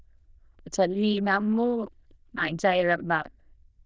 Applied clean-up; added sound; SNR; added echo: neural diffusion model UNIVERSE++.